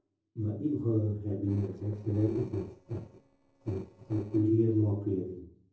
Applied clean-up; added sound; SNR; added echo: neural separator model SepFormer DNS4.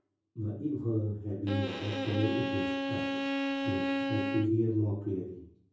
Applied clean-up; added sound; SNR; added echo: none; Bowed string instrument; 0 dB; reverberation time 0.6 s.